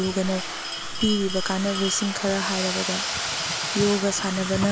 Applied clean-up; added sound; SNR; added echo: none; Domestic sounds, home sounds + Bell; 3 dB; none.